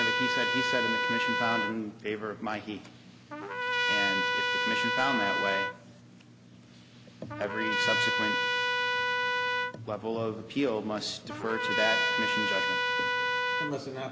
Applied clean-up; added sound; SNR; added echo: none; Trumpet; -5 dB; none.